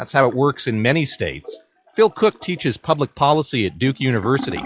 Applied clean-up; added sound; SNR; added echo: classical method log-MMSE.